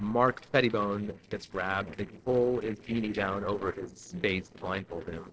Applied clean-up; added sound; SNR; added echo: neural separator model SepFormer DNS4.